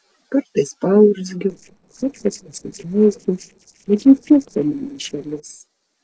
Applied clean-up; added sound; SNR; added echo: neural separator model SepFormer DNS4.